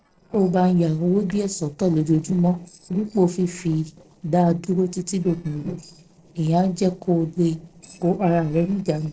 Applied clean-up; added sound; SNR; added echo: neural separator model SepFormer DNS4.